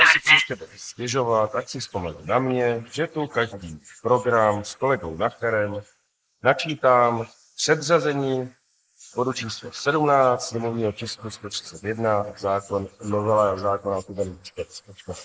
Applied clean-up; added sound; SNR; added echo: neural mask model Resemble Enhance denoiser.